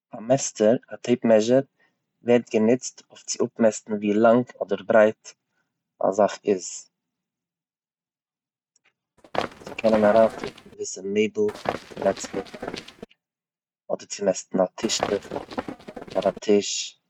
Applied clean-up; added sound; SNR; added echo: neural mask model RNNoise.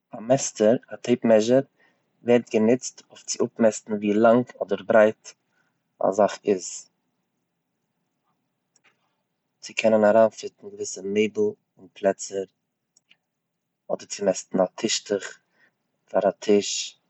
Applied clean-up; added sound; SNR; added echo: none; none; none; none.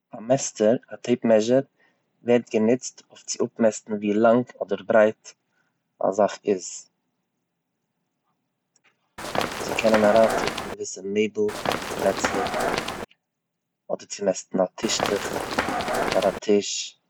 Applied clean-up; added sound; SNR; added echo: none; Run; 2 dB; none.